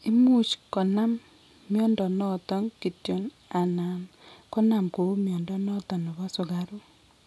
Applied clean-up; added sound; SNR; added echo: none; none; none; none.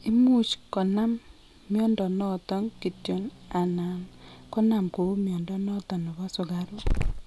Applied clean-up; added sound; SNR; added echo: none; Growling; 9 dB; none.